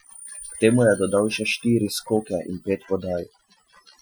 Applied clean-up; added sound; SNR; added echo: classical method Wiener filter.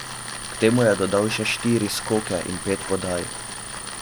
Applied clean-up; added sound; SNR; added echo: none; Tools; 9 dB; none.